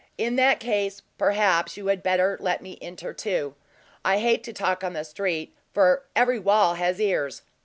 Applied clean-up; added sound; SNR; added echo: none; none; none; none.